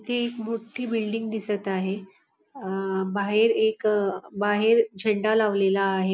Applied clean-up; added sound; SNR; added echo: none; none; none; none.